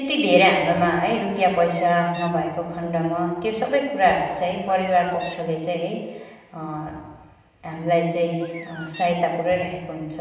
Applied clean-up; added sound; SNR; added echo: none; Bird; 17 dB; reverberation time 1.2 s.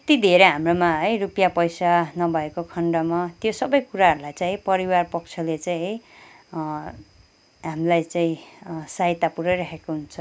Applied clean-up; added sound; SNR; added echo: none; none; none; none.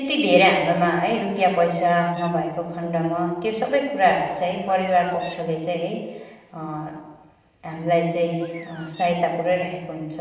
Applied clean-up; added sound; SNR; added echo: neural separator model SepFormer DNS4.